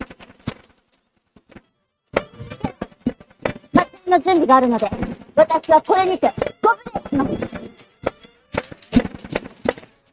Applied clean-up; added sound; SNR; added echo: neural mask model RNNoise.